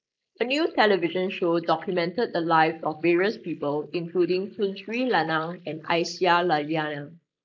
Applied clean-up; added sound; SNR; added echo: neural mask model Resemble Enhance denoiser.